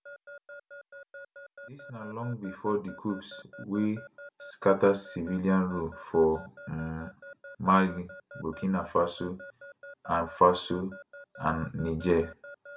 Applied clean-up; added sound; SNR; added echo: none; Alarm / Keyboard (musical); 18 dB; none.